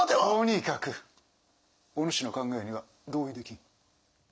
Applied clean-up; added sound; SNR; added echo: none; none; none; none.